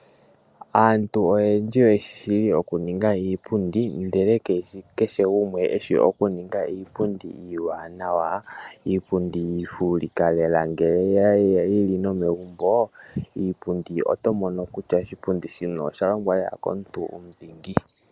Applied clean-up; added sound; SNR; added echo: none; none; none; none.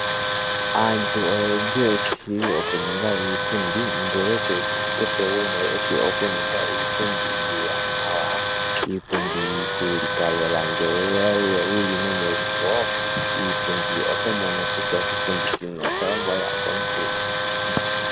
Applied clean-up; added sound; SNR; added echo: none; Tools; -2 dB; none.